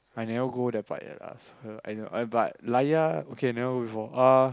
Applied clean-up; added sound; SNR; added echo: none; none; none; none.